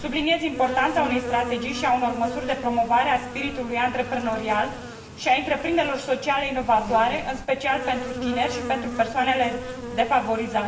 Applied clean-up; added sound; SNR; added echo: none; Insect; 9 dB; reverberation time 0.6 s.